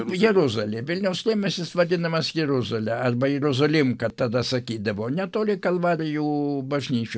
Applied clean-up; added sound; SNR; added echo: none; none; none; none.